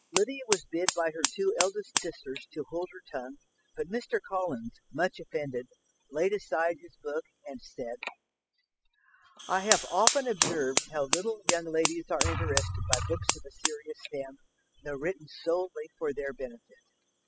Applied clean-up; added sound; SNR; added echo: classical method spectral subtraction.